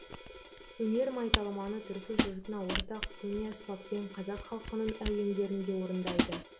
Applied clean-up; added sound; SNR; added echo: none; Camera + Hi-hat; 0 dB; none.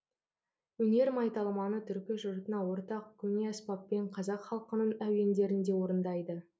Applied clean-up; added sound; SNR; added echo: none; none; none; none.